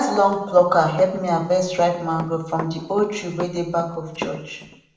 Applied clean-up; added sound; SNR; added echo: none; Run; 16 dB; reverberation time 0.8 s.